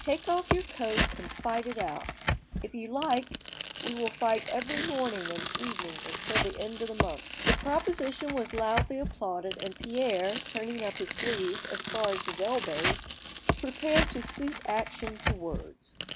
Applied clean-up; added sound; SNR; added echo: none; Tearing; 1 dB; none.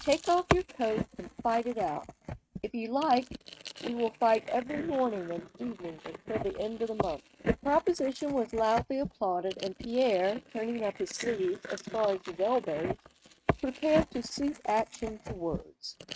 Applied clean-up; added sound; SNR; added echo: neural mask model RNNoise.